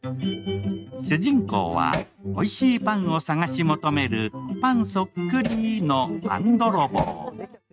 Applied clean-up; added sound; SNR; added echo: neural mask model RNNoise.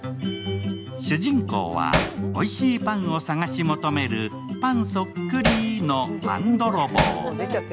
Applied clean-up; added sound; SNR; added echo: none; Hammer; 1 dB; none.